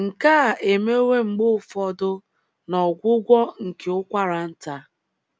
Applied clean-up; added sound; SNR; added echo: none; none; none; none.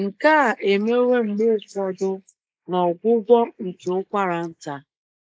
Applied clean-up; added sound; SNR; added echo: neural mask model Resemble Enhance denoiser.